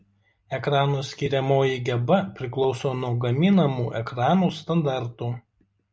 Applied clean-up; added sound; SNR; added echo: none; none; none; none.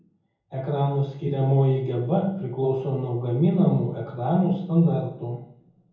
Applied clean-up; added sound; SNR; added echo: none; none; none; reverberation time 0.7 s.